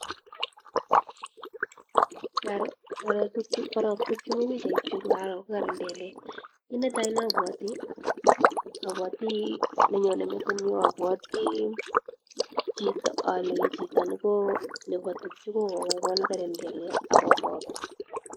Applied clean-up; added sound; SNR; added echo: neural mask model Resemble Enhance denoiser.